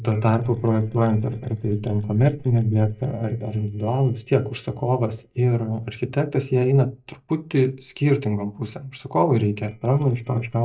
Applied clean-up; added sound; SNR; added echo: neural mask model DeepFilterNet 3.